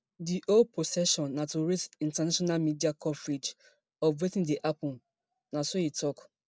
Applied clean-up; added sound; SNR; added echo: none; none; none; none.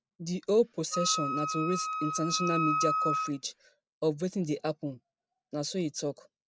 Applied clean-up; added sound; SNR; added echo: none; Wind instrument, woodwind instrument; 0 dB; none.